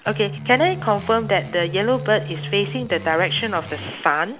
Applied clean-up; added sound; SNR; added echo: none; Guitar; 10 dB; none.